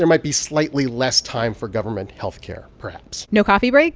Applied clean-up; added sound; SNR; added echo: none; none; none; none.